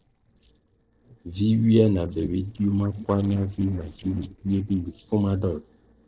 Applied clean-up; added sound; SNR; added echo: neural separator model SepFormer DNS4.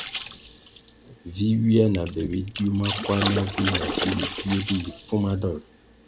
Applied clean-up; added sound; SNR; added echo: none; Water / Splash, splatter; 7 dB; none.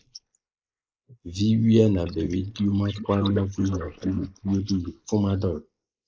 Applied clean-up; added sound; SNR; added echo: neural mask model Resemble Enhance denoiser.